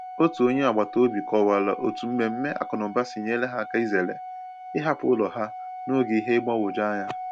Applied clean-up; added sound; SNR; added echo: none; Organ; 11 dB; none.